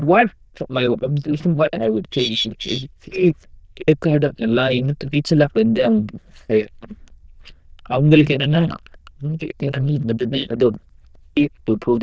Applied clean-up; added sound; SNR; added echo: neural diffusion model UNIVERSE++.